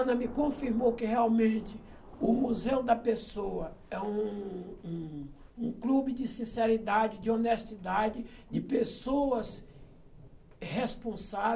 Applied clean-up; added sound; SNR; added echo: none; Thunder; 18 dB; none.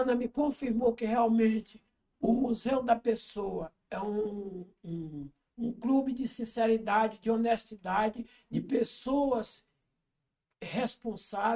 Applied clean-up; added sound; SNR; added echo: neural mask model RNNoise.